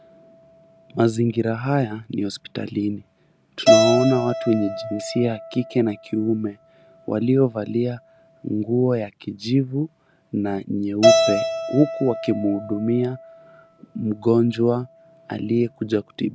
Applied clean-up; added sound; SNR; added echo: none; Keyboard (musical); 4 dB; none.